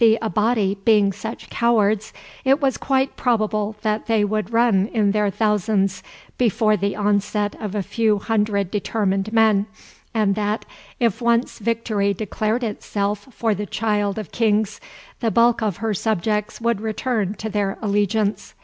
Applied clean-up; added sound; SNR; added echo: none; none; none; none.